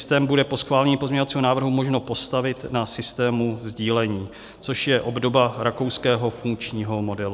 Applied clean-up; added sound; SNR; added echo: none; none; none; none.